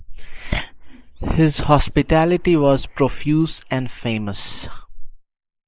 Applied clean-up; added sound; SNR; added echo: neural mask model Resemble Enhance denoiser.